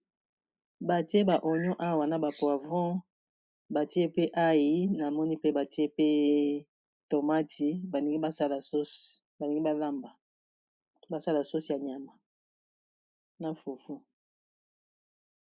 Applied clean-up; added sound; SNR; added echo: neural mask model Resemble Enhance denoiser.